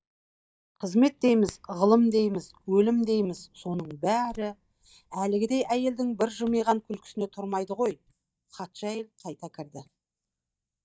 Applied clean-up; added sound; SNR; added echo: neural mask model DeepFilterNet 3.